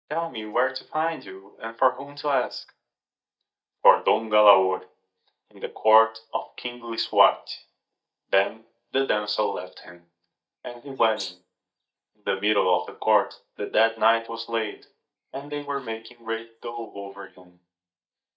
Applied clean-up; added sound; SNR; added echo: neural mask model DeepFilterNet 3.